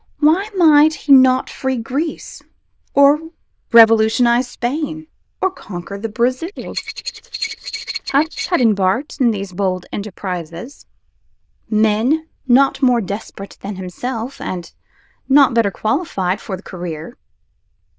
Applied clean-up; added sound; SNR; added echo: neural diffusion model UNIVERSE++.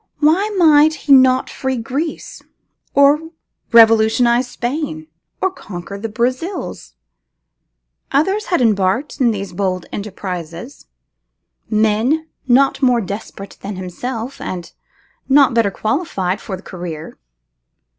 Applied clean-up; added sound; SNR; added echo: none; none; none; none.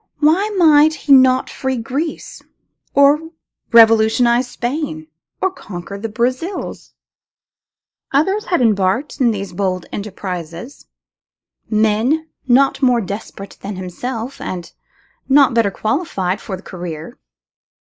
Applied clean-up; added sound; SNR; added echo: neural mask model Resemble Enhance denoiser.